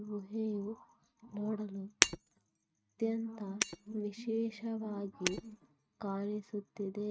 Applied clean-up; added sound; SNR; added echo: neural mask model RNNoise.